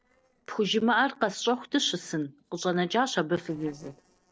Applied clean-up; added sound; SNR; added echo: neural separator model SepFormer DNS4.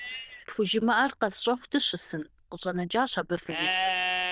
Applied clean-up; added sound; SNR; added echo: neural diffusion model UNIVERSE++.